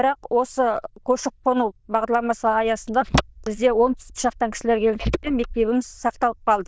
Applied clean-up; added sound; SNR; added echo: neural diffusion model UNIVERSE++.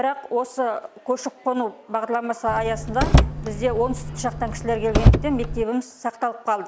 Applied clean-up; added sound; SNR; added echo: none; Car; -4 dB; none.